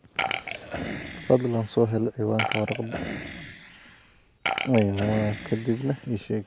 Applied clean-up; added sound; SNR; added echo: none; Burping, eructation; 7 dB; none.